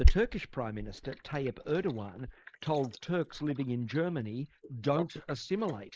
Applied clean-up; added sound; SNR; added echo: neural mask model Resemble Enhance denoiser.